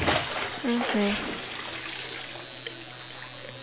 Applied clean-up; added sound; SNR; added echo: none; Bathtub (filling or washing) / Splash, splatter; 1 dB; none.